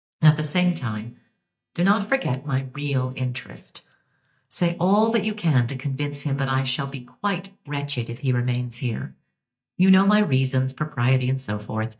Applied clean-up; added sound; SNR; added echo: neural mask model DeepFilterNet 3.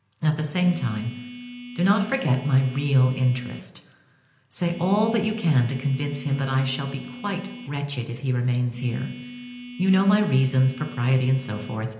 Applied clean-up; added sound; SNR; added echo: none; Telephone; 15 dB; reverberation time 0.9 s.